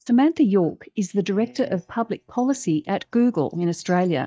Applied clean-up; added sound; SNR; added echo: neural mask model DeepFilterNet 3.